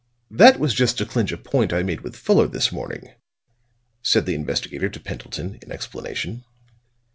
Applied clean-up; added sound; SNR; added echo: none; none; none; none.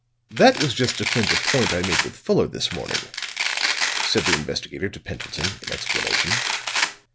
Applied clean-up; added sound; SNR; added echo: none; Domestic sounds, home sounds; 0 dB; none.